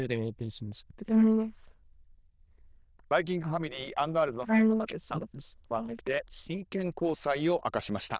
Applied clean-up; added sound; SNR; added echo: neural diffusion model UNIVERSE++.